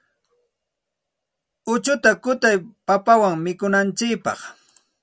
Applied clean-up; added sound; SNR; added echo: none; none; none; none.